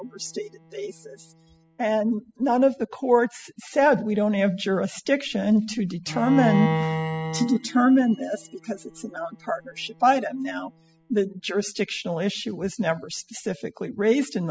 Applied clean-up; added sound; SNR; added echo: classical method spectral subtraction.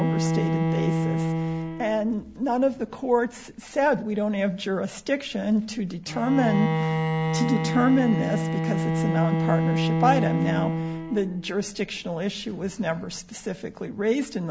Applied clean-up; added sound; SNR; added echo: none; Bowed string instrument; 2 dB; none.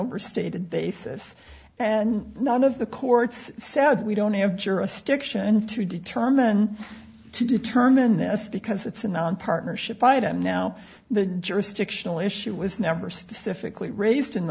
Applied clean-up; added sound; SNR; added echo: none; none; none; none.